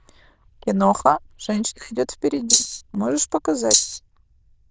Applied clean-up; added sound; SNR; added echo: neural diffusion model UNIVERSE++.